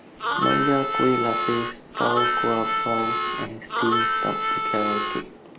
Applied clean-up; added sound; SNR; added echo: none; Harmonica; -2 dB; none.